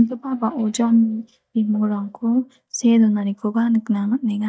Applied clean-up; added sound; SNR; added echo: neural mask model DeepFilterNet 3.